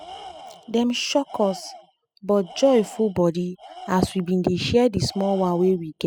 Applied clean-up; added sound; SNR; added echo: classical method spectral subtraction.